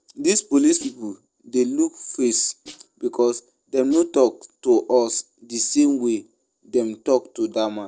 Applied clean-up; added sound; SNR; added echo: neural separator model SepFormer DNS4.